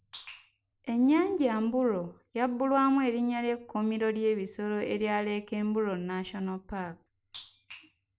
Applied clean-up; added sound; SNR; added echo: none; none; none; none.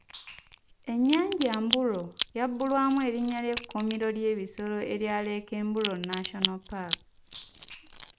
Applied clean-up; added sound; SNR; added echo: none; Crack; 8 dB; none.